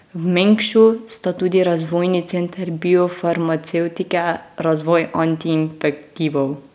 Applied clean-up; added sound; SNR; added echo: none; none; none; none.